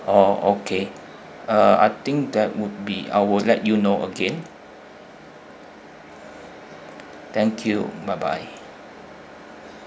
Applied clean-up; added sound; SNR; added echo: none; none; none; none.